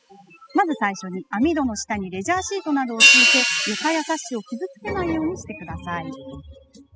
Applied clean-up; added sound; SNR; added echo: classical method spectral subtraction.